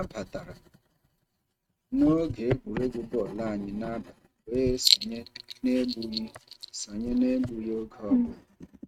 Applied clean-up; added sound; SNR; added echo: neural mask model RNNoise.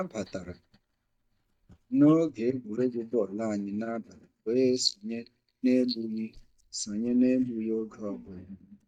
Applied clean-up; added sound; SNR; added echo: neural mask model DeepFilterNet 3.